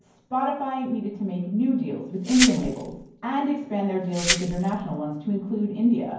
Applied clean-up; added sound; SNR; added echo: none; Glass; 5 dB; reverberation time 0.9 s.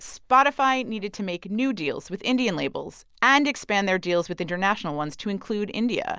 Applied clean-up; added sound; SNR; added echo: none; none; none; none.